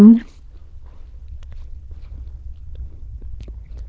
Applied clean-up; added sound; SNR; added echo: neural diffusion model UNIVERSE++.